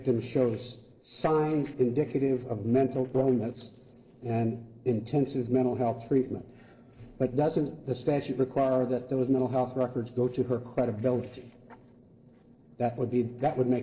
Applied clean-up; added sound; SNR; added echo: neural separator model SepFormer DNS4.